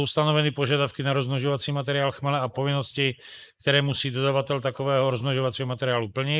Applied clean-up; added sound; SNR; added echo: neural mask model Resemble Enhance denoiser.